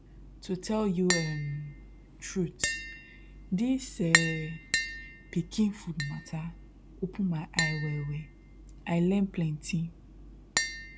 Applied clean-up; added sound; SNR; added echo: none; Tap; 4 dB; none.